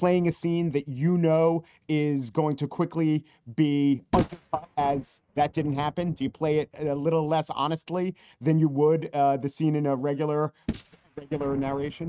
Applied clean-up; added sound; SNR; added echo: neural mask model RNNoise.